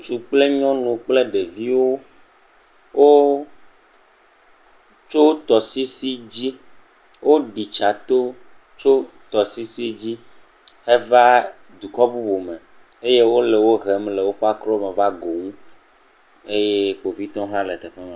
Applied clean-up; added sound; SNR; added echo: none; none; none; none.